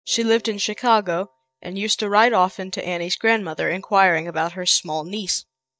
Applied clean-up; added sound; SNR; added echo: neural mask model DeepFilterNet 3.